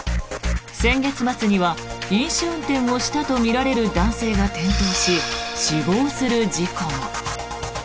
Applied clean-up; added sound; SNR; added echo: none; none; none; none.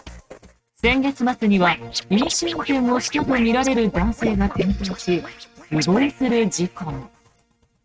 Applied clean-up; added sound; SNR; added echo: neural mask model RNNoise.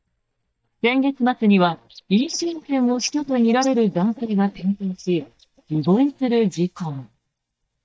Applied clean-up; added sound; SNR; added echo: neural mask model DeepFilterNet 3.